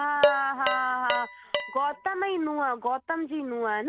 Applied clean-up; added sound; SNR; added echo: none; Dishes, pots, and pans; 4 dB; none.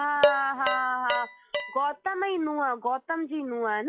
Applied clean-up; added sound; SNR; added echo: classical method log-MMSE.